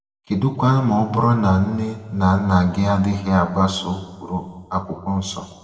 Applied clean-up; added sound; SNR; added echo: none; none; none; reverberation time 1.3 s.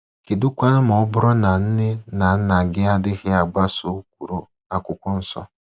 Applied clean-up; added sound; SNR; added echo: none; none; none; none.